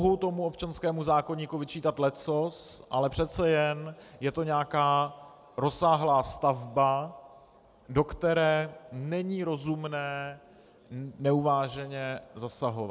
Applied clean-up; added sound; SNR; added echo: none; none; none; none.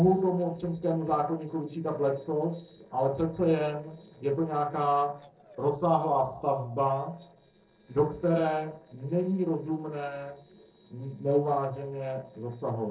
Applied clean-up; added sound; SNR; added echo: neural separator model SepFormer DNS4.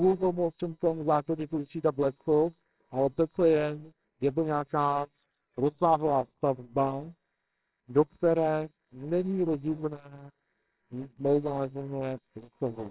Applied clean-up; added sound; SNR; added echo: neural separator model SepFormer WHAMR!.